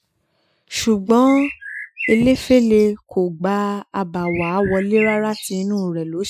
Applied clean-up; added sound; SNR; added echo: classical method Wiener filter.